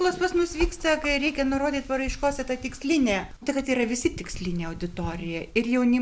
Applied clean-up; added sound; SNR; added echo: none; none; none; none.